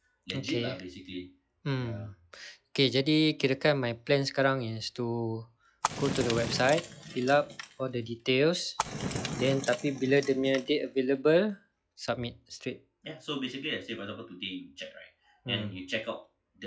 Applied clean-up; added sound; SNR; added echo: classical method log-MMSE.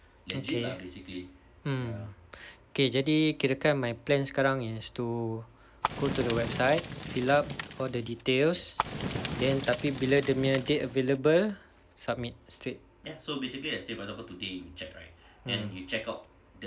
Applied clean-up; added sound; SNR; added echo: none; Fire; 6 dB; none.